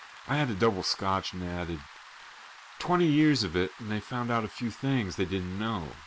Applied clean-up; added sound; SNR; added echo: none; Rain; 19 dB; none.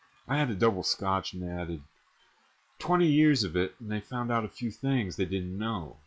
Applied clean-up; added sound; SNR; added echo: classical method log-MMSE.